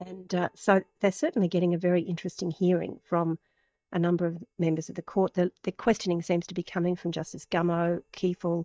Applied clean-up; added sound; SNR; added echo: neural mask model DeepFilterNet 3.